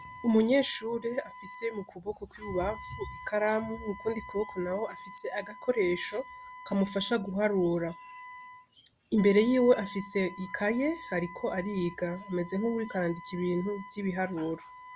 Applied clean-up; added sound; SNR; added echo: none; Wind instrument, woodwind instrument; 16 dB; none.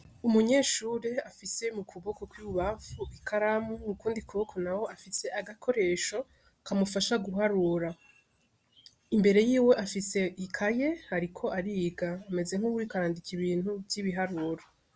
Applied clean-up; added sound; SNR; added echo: none; none; none; none.